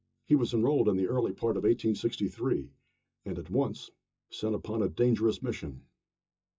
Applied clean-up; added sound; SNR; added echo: classical method WPE with log-MMSE.